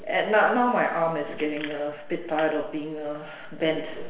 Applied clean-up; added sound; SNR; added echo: none; none; none; reverberation time 0.8 s.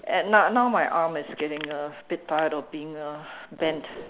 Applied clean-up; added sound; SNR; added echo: none; none; none; none.